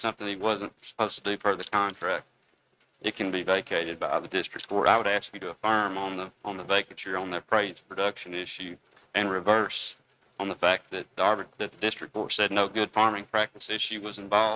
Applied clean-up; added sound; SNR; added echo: neural mask model RNNoise.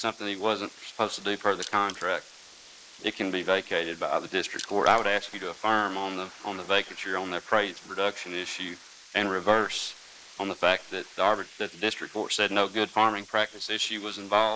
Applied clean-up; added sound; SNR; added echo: neural mask model Resemble Enhance denoiser.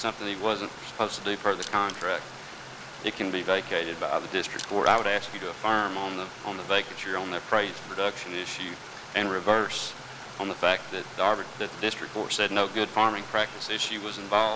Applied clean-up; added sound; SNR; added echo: none; Stream + Crushing; 13 dB; none.